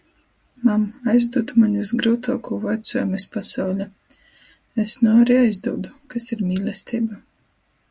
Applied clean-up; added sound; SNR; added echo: none; none; none; none.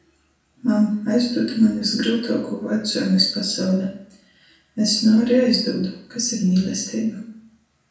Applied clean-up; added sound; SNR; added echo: none; none; none; reverberation time 0.5 s.